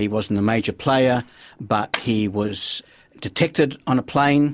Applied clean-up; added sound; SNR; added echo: neural mask model Resemble Enhance denoiser.